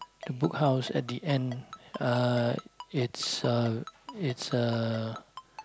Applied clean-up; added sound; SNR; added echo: none; Ringtone; 18 dB; none.